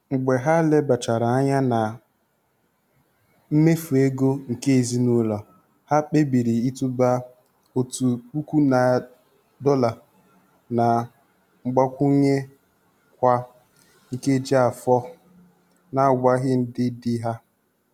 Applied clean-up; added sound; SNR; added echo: none; none; none; none.